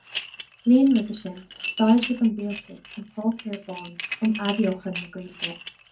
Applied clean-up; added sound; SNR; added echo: none; Dishes, pots, and pans; 10 dB; reverberation time 0.4 s.